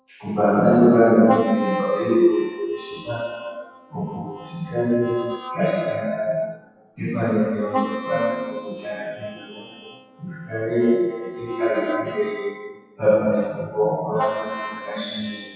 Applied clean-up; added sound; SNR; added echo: classical method WPE with log-MMSE.